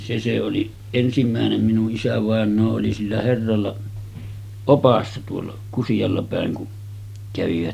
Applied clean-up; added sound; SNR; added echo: none; none; none; none.